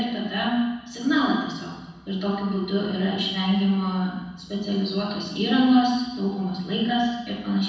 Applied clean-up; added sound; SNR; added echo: none; none; none; reverberation time 1.1 s.